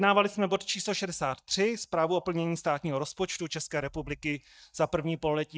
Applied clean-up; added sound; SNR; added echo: neural mask model DeepFilterNet 3.